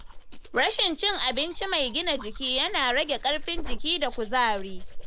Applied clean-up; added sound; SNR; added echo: none; Domestic sounds, home sounds; 6 dB; none.